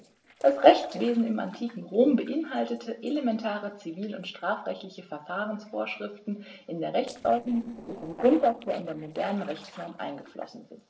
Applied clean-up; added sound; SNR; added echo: neural separator model SepFormer DNS4.